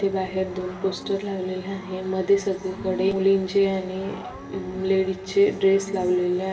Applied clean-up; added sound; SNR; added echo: none; Cricket / Growling; 18 dB; reverberation time 2.1 s.